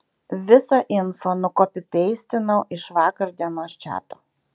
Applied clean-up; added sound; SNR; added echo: none; none; none; none.